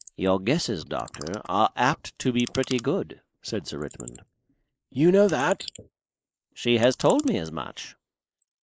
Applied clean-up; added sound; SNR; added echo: neural mask model Resemble Enhance denoiser.